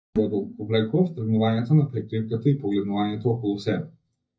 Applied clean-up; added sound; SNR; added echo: neural mask model DeepFilterNet 3.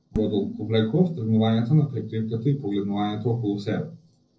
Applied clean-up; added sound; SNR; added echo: neural separator model SepFormer DNS4.